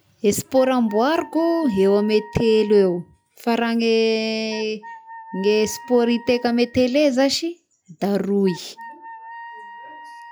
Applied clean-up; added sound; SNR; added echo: classical method log-MMSE.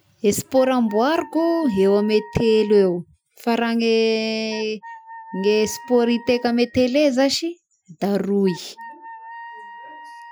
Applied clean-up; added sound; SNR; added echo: classical method Wiener filter.